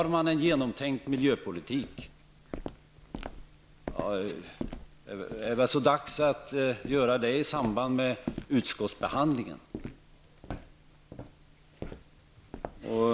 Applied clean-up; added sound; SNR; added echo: none; Walk, footsteps; 14 dB; none.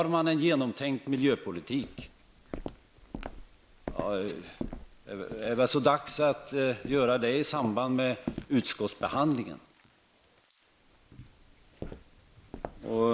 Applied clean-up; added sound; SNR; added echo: neural mask model Resemble Enhance denoiser.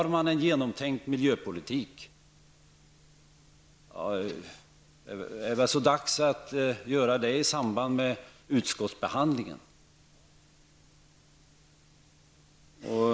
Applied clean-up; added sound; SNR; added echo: none; none; none; none.